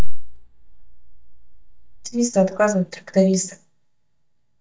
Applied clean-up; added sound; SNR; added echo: neural mask model DeepFilterNet 3.